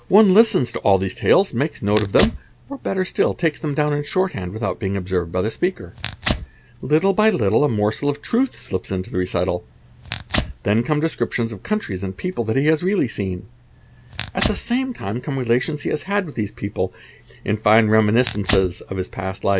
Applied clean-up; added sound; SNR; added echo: none; Tearing; 13 dB; none.